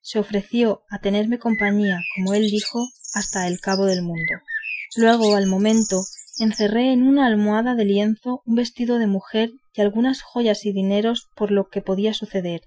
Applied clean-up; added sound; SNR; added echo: classical method Wiener filter.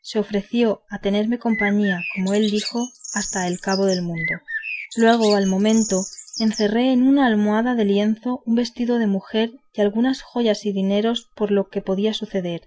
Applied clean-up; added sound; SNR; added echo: none; Bird; 10 dB; none.